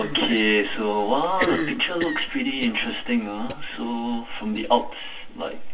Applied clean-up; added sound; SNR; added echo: none; Cough; 9 dB; reverberation time 0.2 s.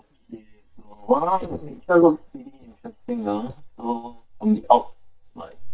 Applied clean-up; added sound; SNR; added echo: neural mask model DeepFilterNet 3.